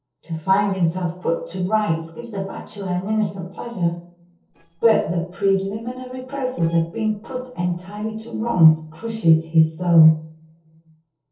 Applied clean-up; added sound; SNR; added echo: neural separator model SepFormer DNS4.